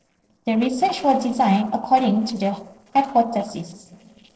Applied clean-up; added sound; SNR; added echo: neural separator model SepFormer DNS4.